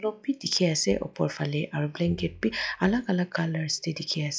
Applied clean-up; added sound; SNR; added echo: classical method log-MMSE.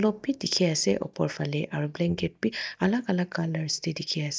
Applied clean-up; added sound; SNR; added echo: neural mask model DeepFilterNet 3.